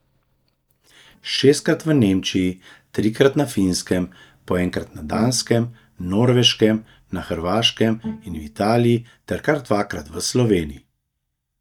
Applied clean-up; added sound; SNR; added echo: neural mask model DeepFilterNet 3.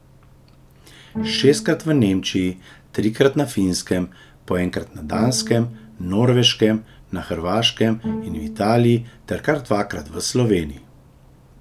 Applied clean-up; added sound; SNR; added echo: none; Bowed string instrument; 13 dB; none.